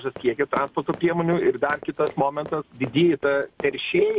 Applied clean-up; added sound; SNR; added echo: none; Run; 17 dB; none.